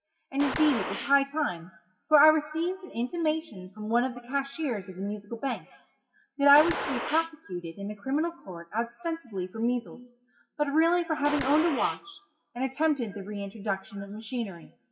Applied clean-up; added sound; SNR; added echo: classical method WPE with log-MMSE.